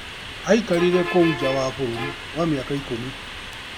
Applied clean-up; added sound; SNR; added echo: none; Bus; 8 dB; none.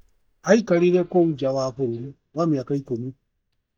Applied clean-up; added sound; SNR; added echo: neural mask model DeepFilterNet 3.